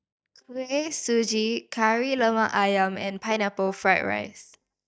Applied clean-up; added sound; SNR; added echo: neural mask model DeepFilterNet 3.